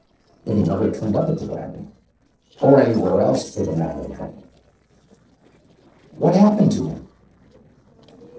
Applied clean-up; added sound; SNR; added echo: neural separator model SepFormer DNS4.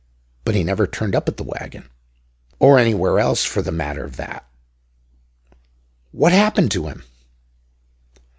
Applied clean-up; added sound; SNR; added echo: none; none; none; none.